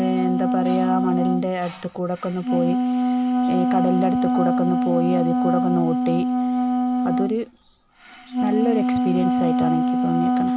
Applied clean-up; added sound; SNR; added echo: none; Wind instrument, woodwind instrument; -4 dB; none.